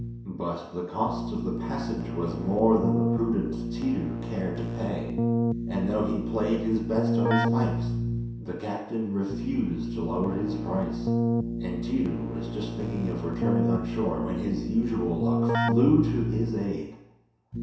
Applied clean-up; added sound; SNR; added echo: none; Keyboard (musical); 0 dB; reverberation time 0.7 s.